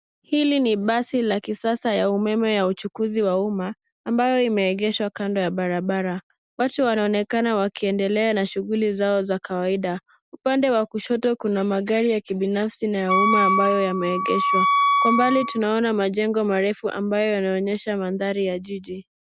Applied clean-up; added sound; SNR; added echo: none; Wind instrument, woodwind instrument; -1 dB; none.